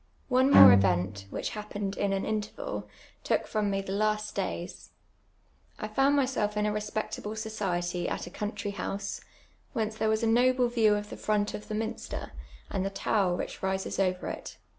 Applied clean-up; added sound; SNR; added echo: none; Bowed string instrument; -3 dB; none.